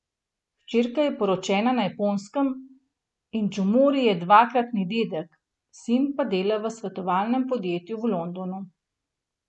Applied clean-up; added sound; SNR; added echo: none; none; none; none.